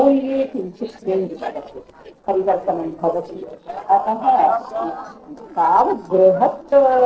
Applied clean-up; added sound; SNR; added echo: neural separator model SepFormer DNS4.